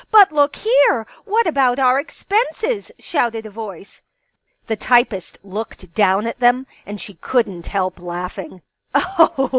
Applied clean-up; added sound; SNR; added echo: none; none; none; none.